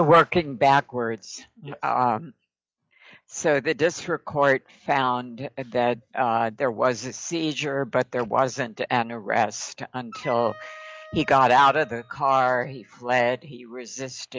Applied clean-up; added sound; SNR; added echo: classical method log-MMSE.